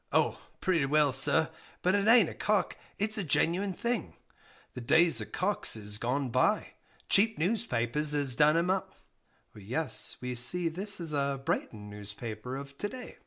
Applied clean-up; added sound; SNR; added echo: none; none; none; none.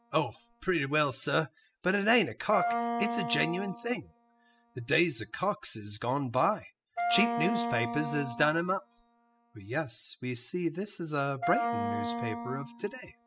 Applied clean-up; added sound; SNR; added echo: classical method spectral subtraction.